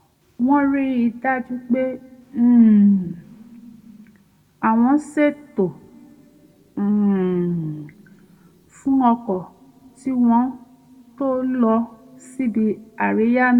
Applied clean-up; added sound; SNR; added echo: none; none; none; reverberation time 1.6 s.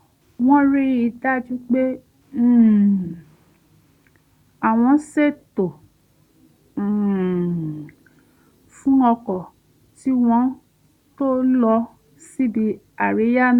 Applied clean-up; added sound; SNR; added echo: none; none; none; none.